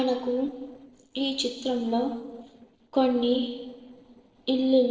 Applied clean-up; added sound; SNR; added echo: neural separator model SepFormer DNS4.